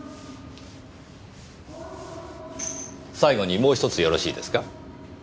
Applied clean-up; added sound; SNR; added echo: none; Tambourine; 13 dB; none.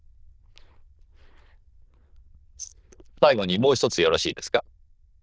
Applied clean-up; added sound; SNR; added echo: neural diffusion model UNIVERSE++.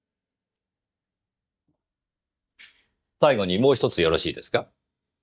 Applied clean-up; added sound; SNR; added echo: neural mask model DeepFilterNet 3.